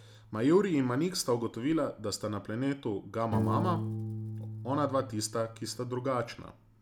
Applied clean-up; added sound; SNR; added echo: none; Piano; 8 dB; none.